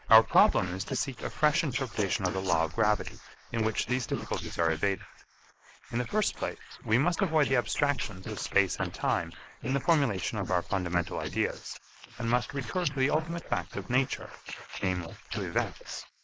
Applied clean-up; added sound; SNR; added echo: neural mask model Resemble Enhance denoiser.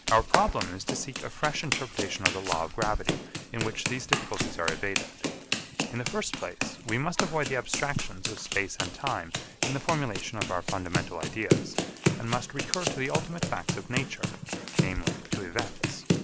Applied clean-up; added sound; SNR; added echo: none; Run; 0 dB; none.